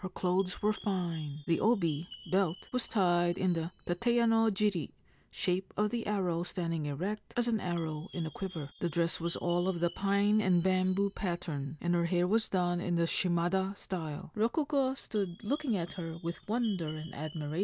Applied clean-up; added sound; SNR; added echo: none; Chime; 18 dB; none.